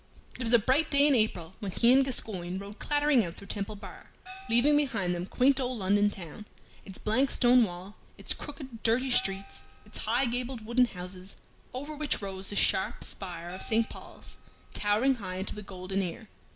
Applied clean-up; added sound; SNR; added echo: none; Gong; 20 dB; none.